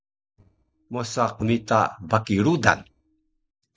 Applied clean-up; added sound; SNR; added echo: neural separator model SepFormer DNS4.